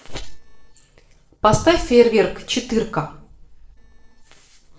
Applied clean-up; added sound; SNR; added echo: neural separator model SepFormer DNS4.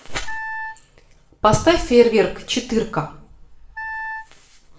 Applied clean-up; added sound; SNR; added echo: none; Wind instrument, woodwind instrument; 11 dB; reverberation time 0.4 s.